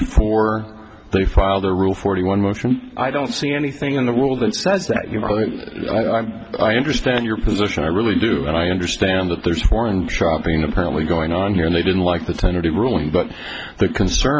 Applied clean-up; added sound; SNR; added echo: none; none; none; none.